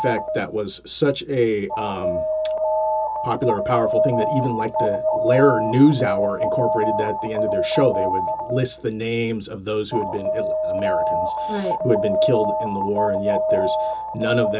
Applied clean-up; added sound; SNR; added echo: none; Alarm; 0 dB; reverberation time 0.2 s.